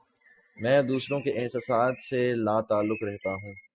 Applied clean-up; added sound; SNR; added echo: classical method spectral subtraction.